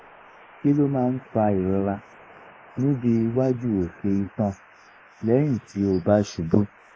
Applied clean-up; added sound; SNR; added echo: neural mask model Resemble Enhance denoiser.